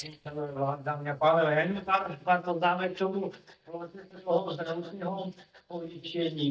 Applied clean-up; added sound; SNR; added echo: neural mask model DeepFilterNet 3.